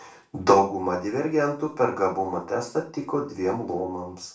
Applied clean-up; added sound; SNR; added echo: none; none; none; reverberation time 0.3 s.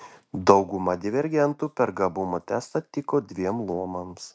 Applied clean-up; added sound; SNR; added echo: none; none; none; none.